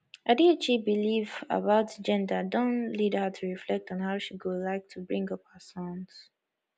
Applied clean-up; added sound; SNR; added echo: none; none; none; none.